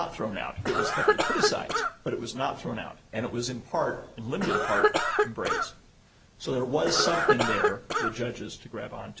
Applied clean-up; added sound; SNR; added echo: none; Cough; -4 dB; none.